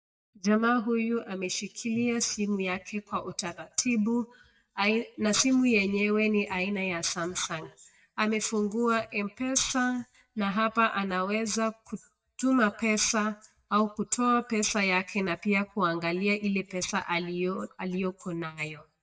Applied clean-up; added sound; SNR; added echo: neural mask model DeepFilterNet 3.